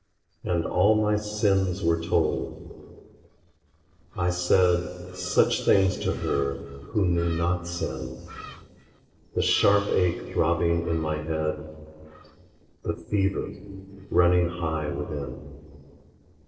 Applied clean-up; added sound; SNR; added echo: neural separator model SepFormer DNS4.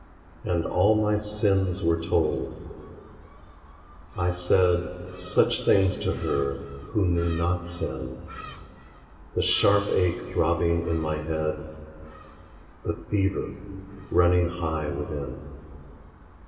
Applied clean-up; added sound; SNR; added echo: none; Gull, seagull; 19 dB; reverberation time 2.4 s.